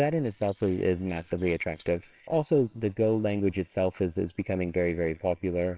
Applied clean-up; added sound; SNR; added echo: neural separator model SepFormer WHAMR!.